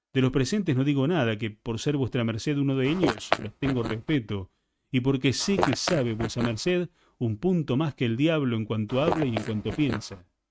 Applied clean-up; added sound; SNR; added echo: neural mask model RNNoise.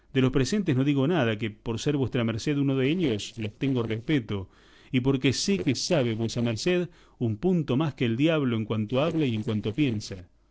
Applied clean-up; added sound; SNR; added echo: neural separator model SepFormer DNS4.